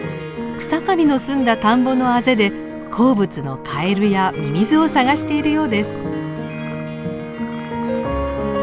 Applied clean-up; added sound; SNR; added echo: none; Guitar + Harp; 20 dB; none.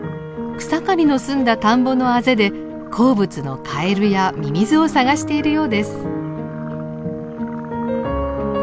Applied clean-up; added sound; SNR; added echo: none; none; none; none.